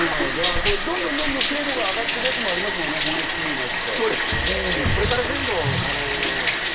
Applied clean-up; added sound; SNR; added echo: none; Bathtub (filling or washing); -4 dB; none.